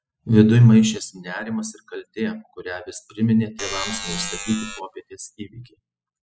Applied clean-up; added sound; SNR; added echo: classical method spectral subtraction.